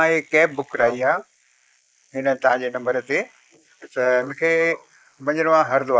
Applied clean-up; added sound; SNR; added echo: neural mask model Resemble Enhance denoiser.